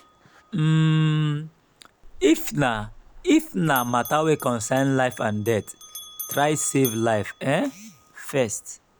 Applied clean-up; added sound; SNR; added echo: none; Bell; 18 dB; none.